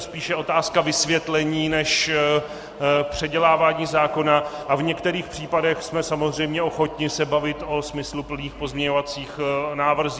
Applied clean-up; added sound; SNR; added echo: none; none; none; none.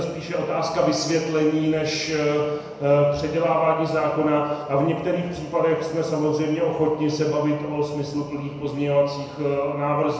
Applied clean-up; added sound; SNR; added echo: none; none; none; reverberation time 1.0 s.